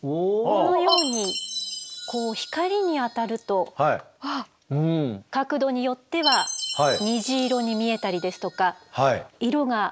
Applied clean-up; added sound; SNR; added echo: none; Chime; 10 dB; none.